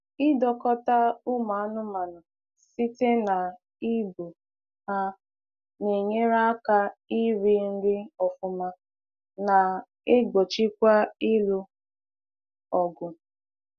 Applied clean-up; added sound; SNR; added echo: none; none; none; none.